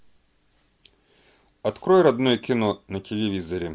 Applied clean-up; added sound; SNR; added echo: none; none; none; none.